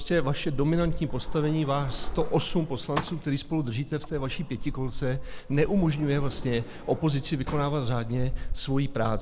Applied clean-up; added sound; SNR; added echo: none; Sliding door; 4 dB; none.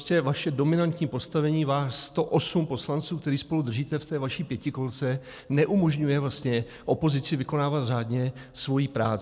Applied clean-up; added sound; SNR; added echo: none; none; none; none.